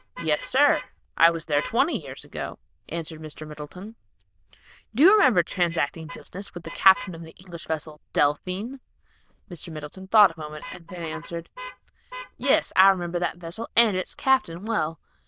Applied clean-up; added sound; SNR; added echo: neural diffusion model UNIVERSE++.